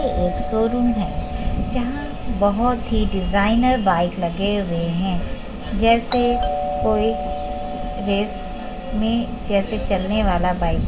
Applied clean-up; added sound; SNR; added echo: none; Doorbell; 11 dB; reverberation time 0.3 s.